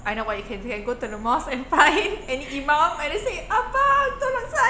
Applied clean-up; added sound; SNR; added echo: none; none; none; none.